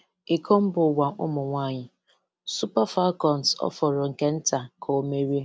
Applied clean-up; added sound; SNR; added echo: none; none; none; none.